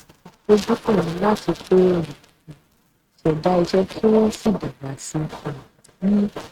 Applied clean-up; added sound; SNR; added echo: neural mask model RNNoise.